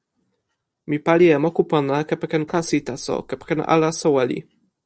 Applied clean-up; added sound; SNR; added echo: neural separator model SepFormer DNS4.